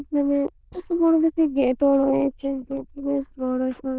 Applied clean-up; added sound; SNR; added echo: neural diffusion model UNIVERSE++.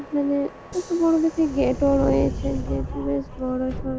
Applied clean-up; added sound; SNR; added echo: none; Subway, metro, underground; 8 dB; none.